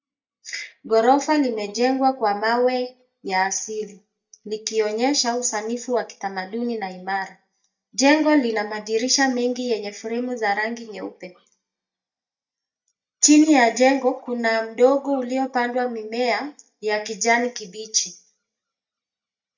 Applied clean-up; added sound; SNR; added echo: neural mask model DeepFilterNet 3.